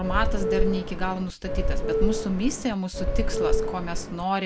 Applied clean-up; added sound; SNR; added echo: none; Subway, metro, underground / Doorbell; -4 dB; none.